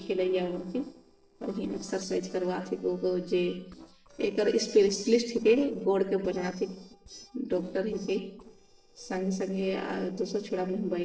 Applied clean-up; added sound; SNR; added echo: neural separator model SepFormer DNS4.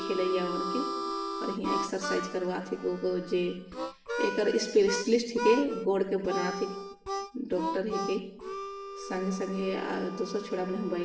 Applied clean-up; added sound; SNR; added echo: none; Harmonica; 6 dB; reverberation time 0.8 s.